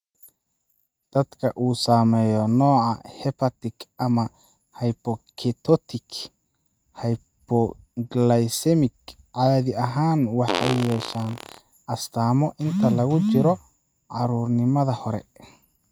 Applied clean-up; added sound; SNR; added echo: neural mask model RNNoise.